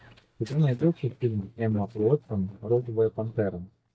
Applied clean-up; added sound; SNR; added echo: neural mask model DeepFilterNet 3.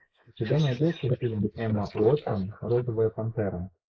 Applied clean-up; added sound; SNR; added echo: neural mask model Resemble Enhance denoiser.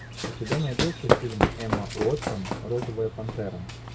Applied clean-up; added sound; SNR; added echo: none; Run; -2 dB; none.